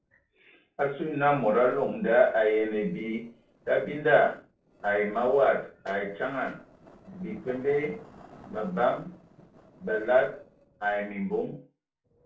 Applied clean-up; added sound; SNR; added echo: neural separator model SepFormer DNS4.